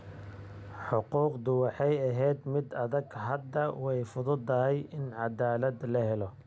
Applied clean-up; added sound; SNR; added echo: none; none; none; none.